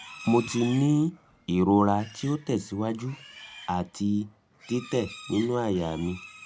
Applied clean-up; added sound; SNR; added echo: none; Livestock, farm animals, working animals; 19 dB; none.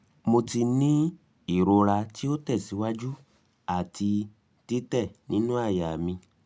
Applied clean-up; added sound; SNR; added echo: none; none; none; none.